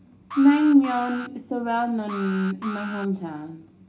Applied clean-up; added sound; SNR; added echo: none; Alarm; 15 dB; reverberation time 0.4 s.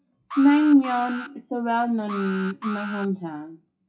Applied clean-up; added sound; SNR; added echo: classical method WPE with log-MMSE.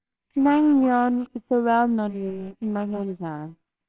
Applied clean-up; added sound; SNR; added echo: neural separator model SepFormer WHAMR!.